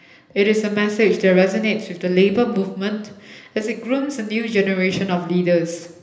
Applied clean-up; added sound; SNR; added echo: none; none; none; reverberation time 0.8 s.